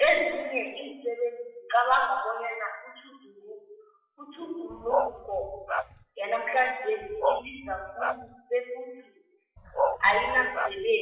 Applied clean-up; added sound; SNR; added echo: classical method WPE with log-MMSE.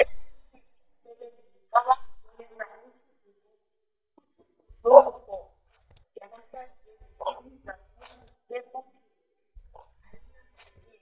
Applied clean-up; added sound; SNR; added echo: neural mask model DeepFilterNet 3.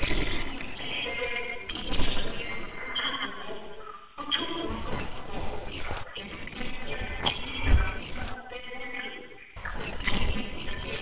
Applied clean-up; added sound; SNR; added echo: neural separator model SepFormer WHAMR!.